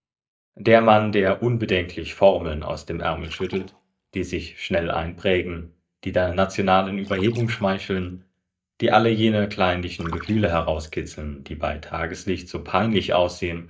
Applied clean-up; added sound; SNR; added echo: neural mask model DeepFilterNet 3.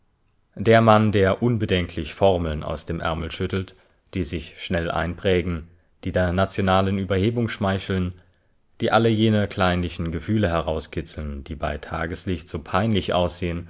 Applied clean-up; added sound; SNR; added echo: none; none; none; none.